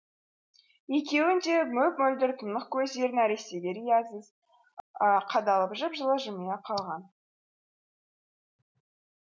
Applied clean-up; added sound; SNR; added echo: none; none; none; none.